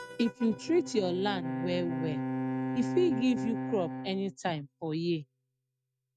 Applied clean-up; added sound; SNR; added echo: neural mask model RNNoise.